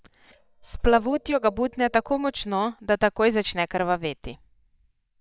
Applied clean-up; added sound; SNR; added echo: neural mask model DeepFilterNet 3.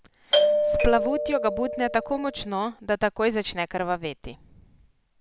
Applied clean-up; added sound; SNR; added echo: none; Doorbell; -2 dB; none.